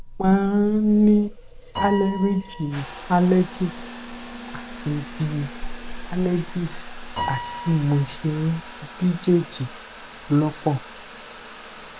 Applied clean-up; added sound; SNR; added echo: none; Piano + Trickle, dribble / Bathtub (filling or washing) / Water tap, faucet; 11 dB; none.